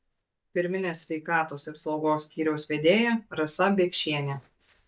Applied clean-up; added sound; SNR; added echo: neural mask model DeepFilterNet 3.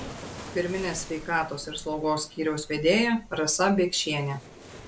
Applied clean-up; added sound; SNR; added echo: none; Waves, surf; 16 dB; none.